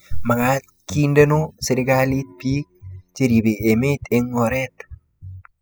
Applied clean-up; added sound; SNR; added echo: classical method spectral subtraction.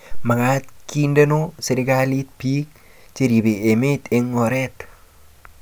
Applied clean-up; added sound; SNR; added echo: none; none; none; none.